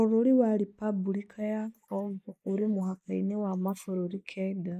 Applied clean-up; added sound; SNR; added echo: neural mask model Resemble Enhance denoiser.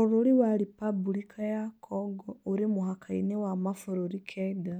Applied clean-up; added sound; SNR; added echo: none; none; none; none.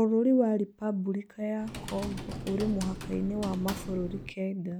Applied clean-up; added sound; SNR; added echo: none; Typing; 11 dB; none.